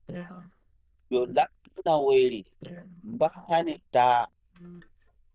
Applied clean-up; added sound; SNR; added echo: neural diffusion model UNIVERSE++.